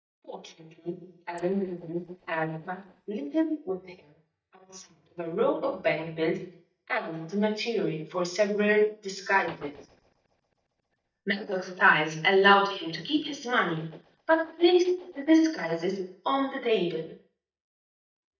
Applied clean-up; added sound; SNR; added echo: neural mask model DeepFilterNet 3.